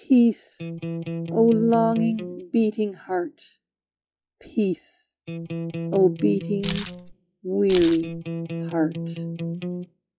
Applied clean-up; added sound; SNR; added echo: classical method log-MMSE.